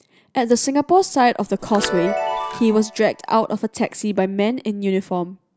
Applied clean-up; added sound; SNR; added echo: none; Chime; 10 dB; none.